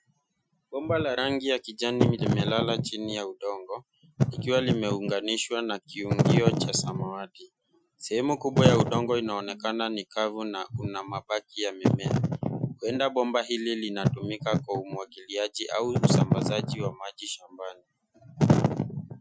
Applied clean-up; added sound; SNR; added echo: classical method Wiener filter.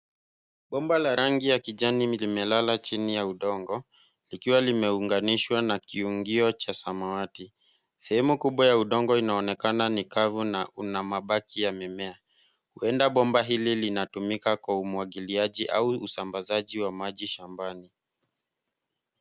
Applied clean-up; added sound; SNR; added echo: none; none; none; none.